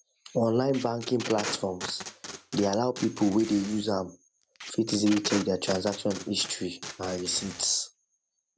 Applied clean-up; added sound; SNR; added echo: none; Packing tape, duct tape; 11 dB; none.